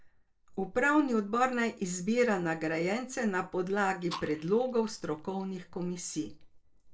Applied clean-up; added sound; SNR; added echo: neural separator model SepFormer DNS4.